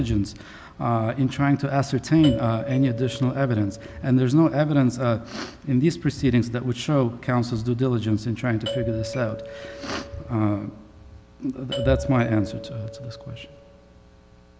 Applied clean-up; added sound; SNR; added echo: none; Doorbell; 12 dB; none.